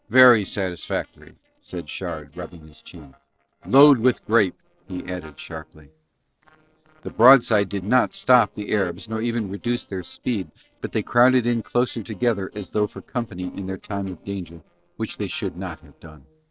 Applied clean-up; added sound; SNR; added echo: neural separator model SepFormer DNS4.